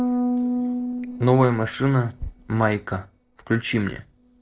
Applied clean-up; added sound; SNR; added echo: neural separator model SepFormer DNS4.